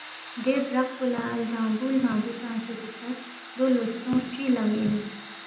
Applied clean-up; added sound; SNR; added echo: none; Domestic sounds, home sounds; 15 dB; reverberation time 0.7 s.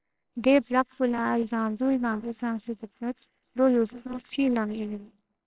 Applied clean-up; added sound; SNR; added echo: neural separator model SepFormer WHAMR!.